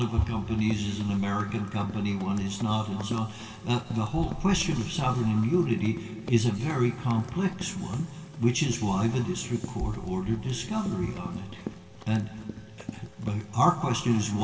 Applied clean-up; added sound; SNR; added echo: none; Run; 17 dB; reverberation time 2.3 s.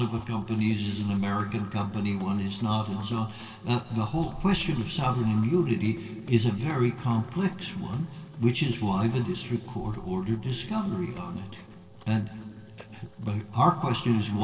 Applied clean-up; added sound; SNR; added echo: neural separator model SepFormer DNS4.